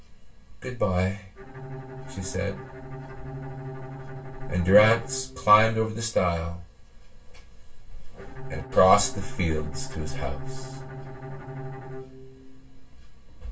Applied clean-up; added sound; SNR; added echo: none; Bowed string instrument; 13 dB; reverberation time 0.2 s.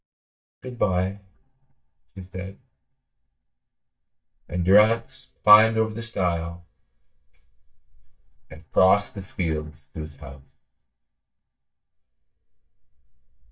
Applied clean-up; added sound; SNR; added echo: neural mask model DeepFilterNet 3.